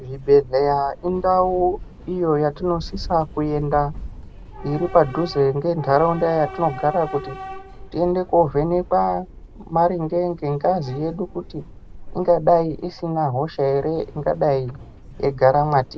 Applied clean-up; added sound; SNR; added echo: none; Subway, metro, underground / Train; 15 dB; none.